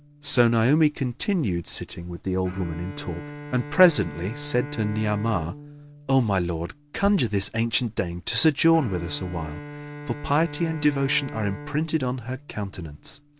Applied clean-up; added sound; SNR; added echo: none; Bowed string instrument; 14 dB; none.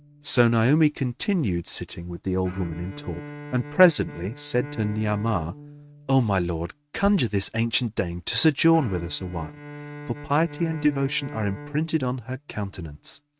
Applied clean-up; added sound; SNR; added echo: neural mask model RNNoise.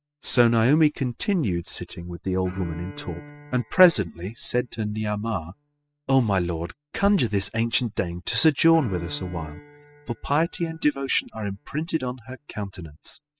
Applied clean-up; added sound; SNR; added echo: classical method spectral subtraction.